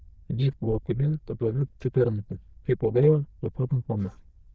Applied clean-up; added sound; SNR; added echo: neural diffusion model UNIVERSE++.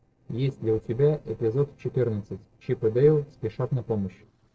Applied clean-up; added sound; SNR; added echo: neural separator model SepFormer DNS4.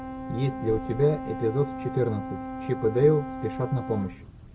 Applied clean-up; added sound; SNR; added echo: none; Brass instrument; 9 dB; none.